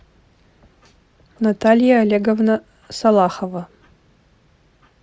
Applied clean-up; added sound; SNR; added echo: none; none; none; none.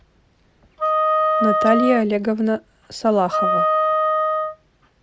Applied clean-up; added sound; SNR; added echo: none; Wind instrument, woodwind instrument; -1 dB; none.